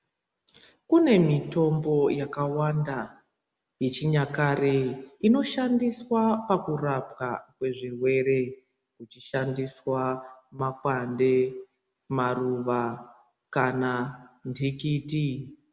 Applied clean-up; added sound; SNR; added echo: none; none; none; none.